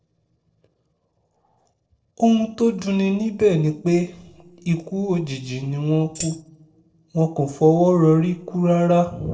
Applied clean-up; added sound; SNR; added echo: neural separator model SepFormer DNS4.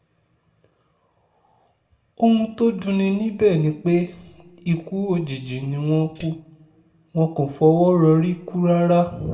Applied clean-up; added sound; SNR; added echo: none; Tambourine; 13 dB; reverberation time 1.1 s.